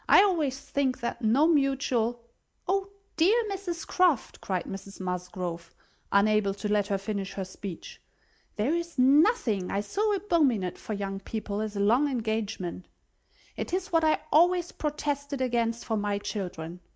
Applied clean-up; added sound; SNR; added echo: none; none; none; none.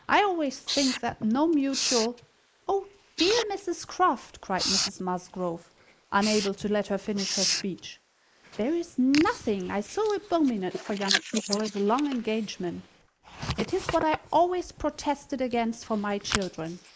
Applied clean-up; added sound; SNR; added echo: neural mask model Resemble Enhance denoiser.